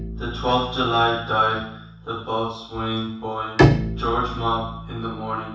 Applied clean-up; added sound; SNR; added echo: none; Bowed string instrument; 1 dB; reverberation time 0.7 s.